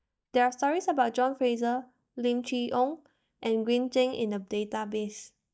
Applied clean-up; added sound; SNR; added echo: neural mask model DeepFilterNet 3.